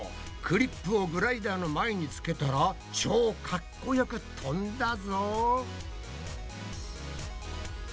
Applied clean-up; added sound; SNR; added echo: none; none; none; none.